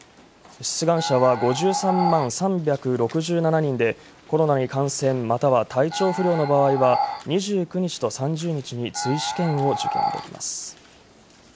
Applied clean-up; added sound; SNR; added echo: none; Animal; 4 dB; none.